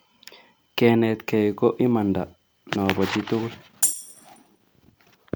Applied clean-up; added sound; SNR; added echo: none; Tambourine; 4 dB; none.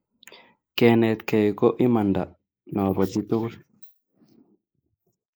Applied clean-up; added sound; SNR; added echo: neural mask model Resemble Enhance denoiser.